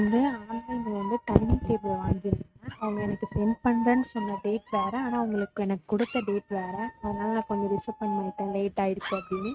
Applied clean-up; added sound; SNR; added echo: neural mask model RNNoise.